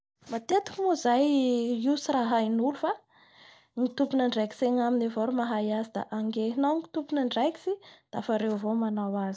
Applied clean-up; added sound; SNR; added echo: none; none; none; none.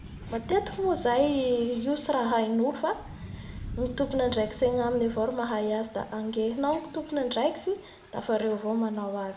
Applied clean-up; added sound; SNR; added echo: none; Thunder / Rain; 15 dB; reverberation time 0.7 s.